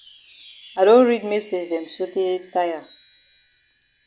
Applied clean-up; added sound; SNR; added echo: none; Wind chime; 10 dB; none.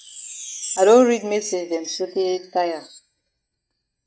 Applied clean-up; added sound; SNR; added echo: neural mask model RNNoise.